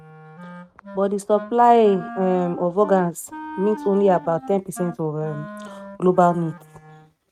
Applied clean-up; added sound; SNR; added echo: neural mask model RNNoise.